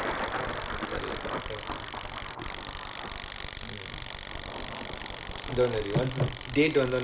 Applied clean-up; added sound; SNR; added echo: none; Thunder + Tools; 4 dB; none.